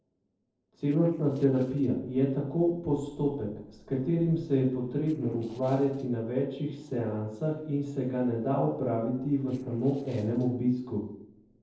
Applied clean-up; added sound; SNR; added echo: neural separator model SepFormer DNS4.